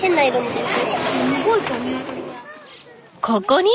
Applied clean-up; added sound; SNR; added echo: none; none; none; none.